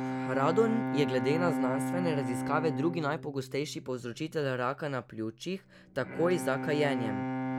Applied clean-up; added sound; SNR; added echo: none; Bowed string instrument; 3 dB; none.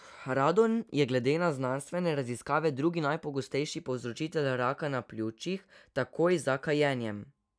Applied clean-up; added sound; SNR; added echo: none; none; none; none.